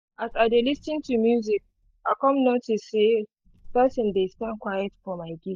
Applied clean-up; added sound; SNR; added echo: neural mask model DeepFilterNet 3.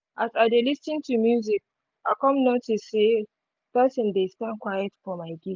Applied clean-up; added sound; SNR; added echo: none; none; none; none.